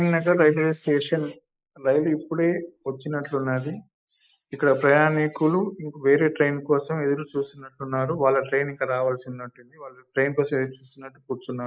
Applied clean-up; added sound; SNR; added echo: neural mask model Resemble Enhance denoiser.